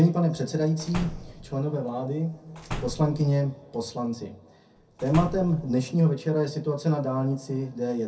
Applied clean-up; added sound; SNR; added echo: none; Slam; 10 dB; reverberation time 0.3 s.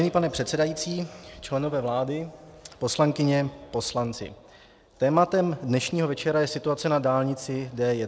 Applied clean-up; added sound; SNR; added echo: none; none; none; none.